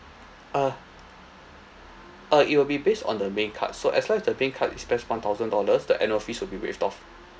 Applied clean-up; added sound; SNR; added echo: none; none; none; none.